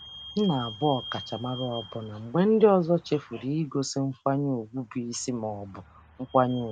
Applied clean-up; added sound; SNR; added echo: none; Squeak / Vehicle; 18 dB; none.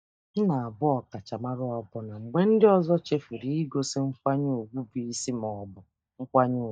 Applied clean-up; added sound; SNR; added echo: neural mask model DeepFilterNet 3.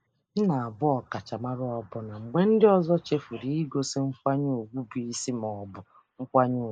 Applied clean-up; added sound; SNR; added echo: neural mask model Resemble Enhance denoiser.